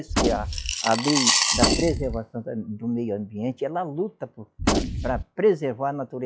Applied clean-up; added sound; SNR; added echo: classical method log-MMSE.